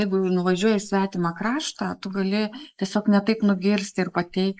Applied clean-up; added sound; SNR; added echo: neural mask model Resemble Enhance denoiser.